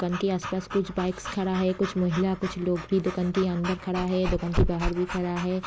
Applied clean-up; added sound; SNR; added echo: none; Dog / Breathing; 6 dB; none.